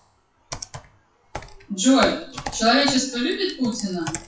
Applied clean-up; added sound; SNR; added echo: classical method WPE with log-MMSE.